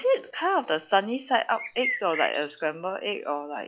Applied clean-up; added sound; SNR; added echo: classical method log-MMSE.